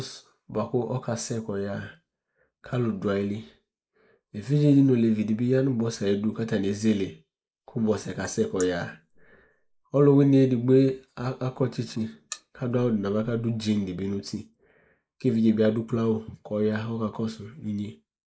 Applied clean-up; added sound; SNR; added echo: neural mask model Resemble Enhance denoiser.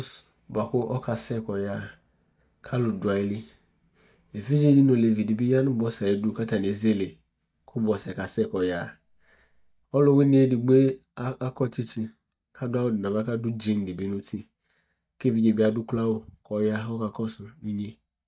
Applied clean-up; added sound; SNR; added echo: neural mask model DeepFilterNet 3.